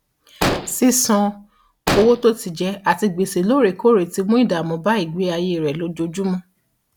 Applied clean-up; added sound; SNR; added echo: none; Explosion; 6 dB; none.